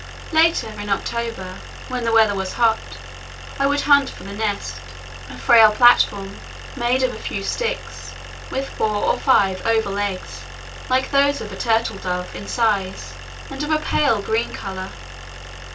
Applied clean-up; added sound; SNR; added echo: none; Idling; 12 dB; reverberation time 0.1 s.